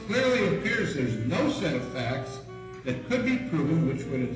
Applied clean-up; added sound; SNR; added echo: none; Wind instrument, woodwind instrument; 15 dB; reverberation time 1.0 s.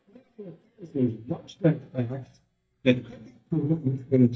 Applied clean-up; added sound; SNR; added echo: neural mask model DeepFilterNet 3.